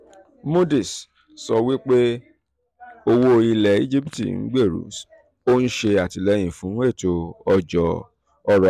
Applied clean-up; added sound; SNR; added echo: none; none; none; none.